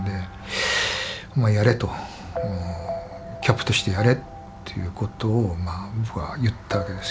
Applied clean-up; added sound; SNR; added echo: none; none; none; none.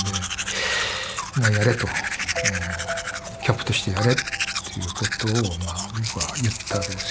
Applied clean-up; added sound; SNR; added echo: none; Domestic sounds, home sounds; 4 dB; none.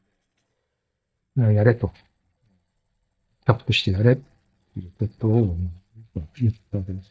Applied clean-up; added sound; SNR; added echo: neural mask model DeepFilterNet 3.